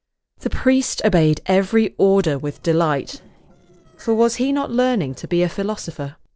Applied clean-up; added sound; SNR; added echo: neural separator model SepFormer DNS4.